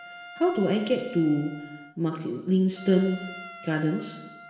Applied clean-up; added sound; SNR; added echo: none; Trumpet; 18 dB; reverberation time 1.1 s.